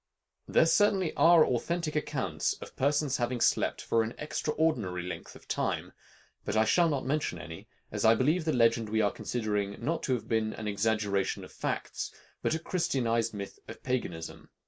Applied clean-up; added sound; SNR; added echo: neural mask model Resemble Enhance denoiser.